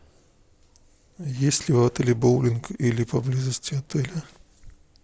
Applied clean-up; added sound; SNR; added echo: none; none; none; none.